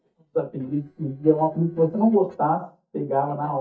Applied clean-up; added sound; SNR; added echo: neural mask model DeepFilterNet 3.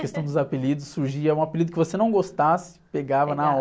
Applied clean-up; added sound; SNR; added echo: none; none; none; none.